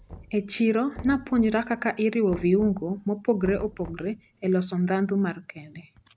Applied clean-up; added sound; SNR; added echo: none; Knock; 19 dB; none.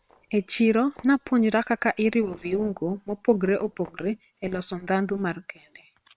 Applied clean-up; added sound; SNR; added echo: neural separator model SepFormer WHAM!.